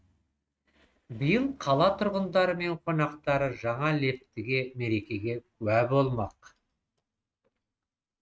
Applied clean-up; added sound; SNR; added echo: neural mask model RNNoise.